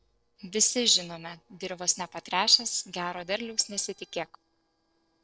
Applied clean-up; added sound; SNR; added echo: neural separator model SepFormer DNS4.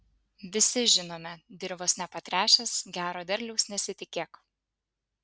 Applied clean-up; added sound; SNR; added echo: none; none; none; none.